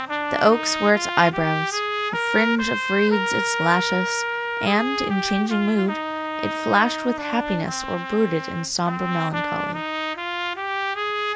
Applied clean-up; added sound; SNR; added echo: none; Trumpet; 3 dB; none.